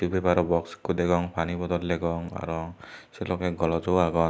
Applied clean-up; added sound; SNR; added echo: none; none; none; none.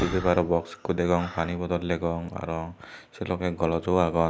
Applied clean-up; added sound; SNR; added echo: none; Breathing; 15 dB; none.